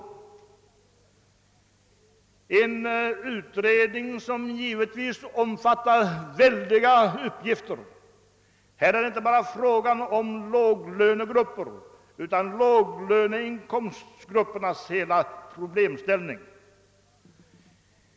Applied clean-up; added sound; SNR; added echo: none; none; none; none.